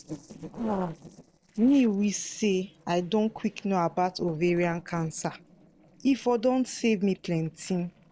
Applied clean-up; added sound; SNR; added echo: neural separator model SepFormer DNS4.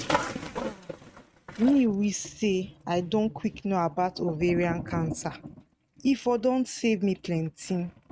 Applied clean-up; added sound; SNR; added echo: neural mask model RNNoise.